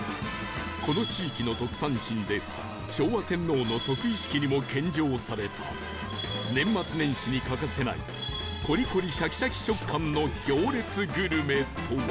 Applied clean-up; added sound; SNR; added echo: none; none; none; none.